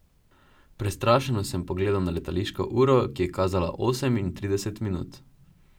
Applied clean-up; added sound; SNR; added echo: none; none; none; none.